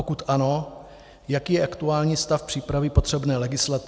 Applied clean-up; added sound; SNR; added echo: none; none; none; none.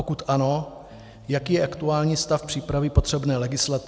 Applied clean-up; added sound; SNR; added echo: none; Electric guitar; 19 dB; none.